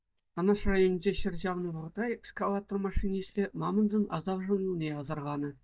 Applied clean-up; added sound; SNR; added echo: neural mask model DeepFilterNet 3.